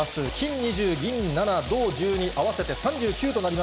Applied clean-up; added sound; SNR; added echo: none; Water tap, faucet / Water; 8 dB; none.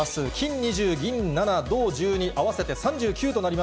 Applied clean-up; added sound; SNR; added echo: none; none; none; none.